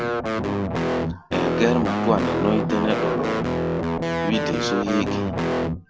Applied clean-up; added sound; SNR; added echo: none; Guitar; -3 dB; none.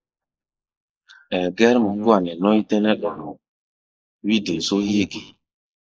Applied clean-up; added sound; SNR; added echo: neural mask model Resemble Enhance denoiser.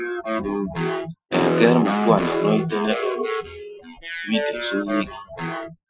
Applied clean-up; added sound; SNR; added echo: classical method Wiener filter.